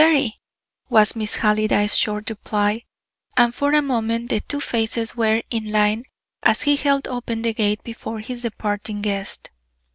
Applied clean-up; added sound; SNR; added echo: none; none; none; none.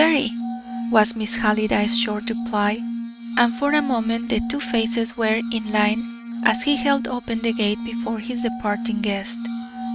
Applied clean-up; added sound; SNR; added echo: none; Glass; 5 dB; none.